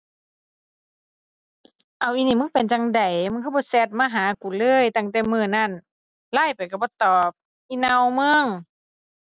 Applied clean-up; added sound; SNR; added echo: none; none; none; none.